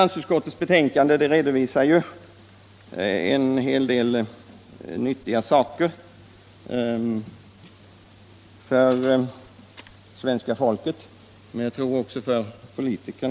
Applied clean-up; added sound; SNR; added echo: none; none; none; none.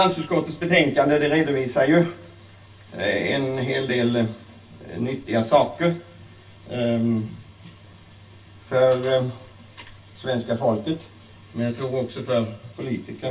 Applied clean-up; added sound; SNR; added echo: none; none; none; reverberation time 0.2 s.